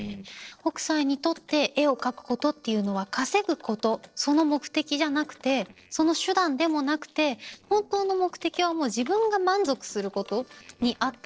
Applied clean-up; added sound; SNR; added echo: neural separator model SepFormer DNS4.